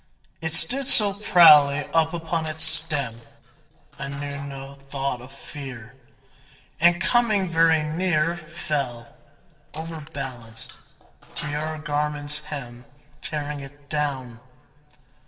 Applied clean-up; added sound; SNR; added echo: neural separator model SepFormer DNS4.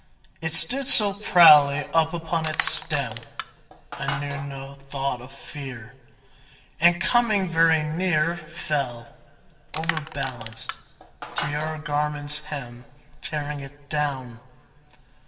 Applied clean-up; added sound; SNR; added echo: none; Crushing; 9 dB; reverberation time 2.1 s.